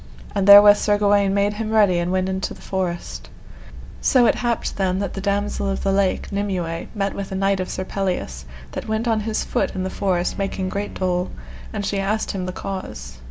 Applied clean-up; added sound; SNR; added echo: none; Bowed string instrument; 18 dB; none.